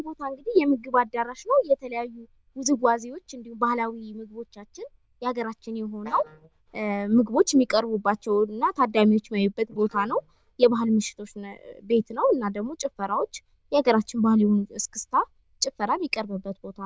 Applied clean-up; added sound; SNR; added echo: neural diffusion model UNIVERSE++.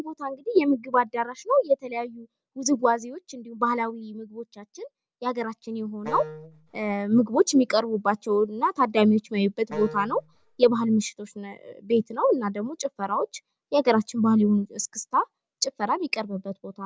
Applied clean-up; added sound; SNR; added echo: none; Wind instrument, woodwind instrument; 13 dB; none.